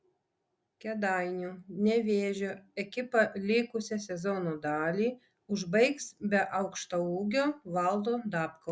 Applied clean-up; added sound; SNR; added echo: none; none; none; none.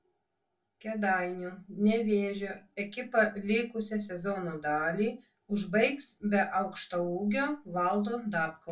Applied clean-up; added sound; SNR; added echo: none; none; none; reverberation time 0.2 s.